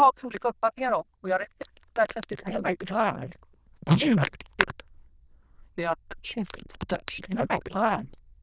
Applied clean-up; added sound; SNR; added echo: neural diffusion model UNIVERSE++.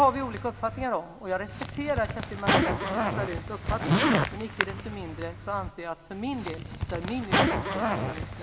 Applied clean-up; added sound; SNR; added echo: none; Zipper (clothing); -3 dB; none.